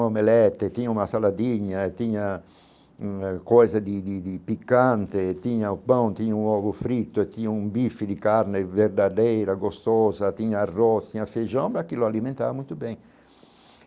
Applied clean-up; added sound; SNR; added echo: none; none; none; none.